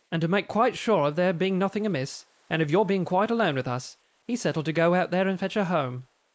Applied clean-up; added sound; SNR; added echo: neural mask model Resemble Enhance denoiser.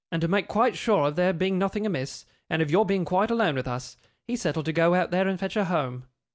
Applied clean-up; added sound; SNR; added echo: none; none; none; none.